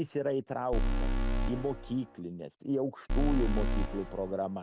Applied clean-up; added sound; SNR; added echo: none; Alarm; -4 dB; none.